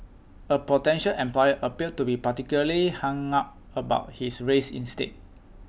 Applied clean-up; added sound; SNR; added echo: none; none; none; none.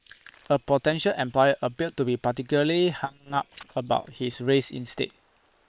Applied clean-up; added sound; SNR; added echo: neural separator model SepFormer WHAM!.